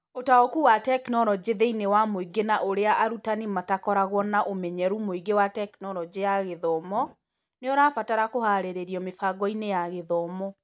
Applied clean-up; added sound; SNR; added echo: none; none; none; none.